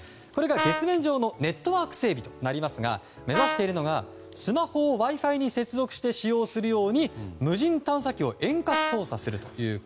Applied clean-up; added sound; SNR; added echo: none; Brass instrument; 4 dB; none.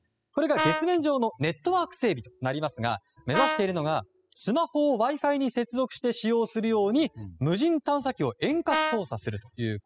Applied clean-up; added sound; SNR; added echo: classical method spectral subtraction.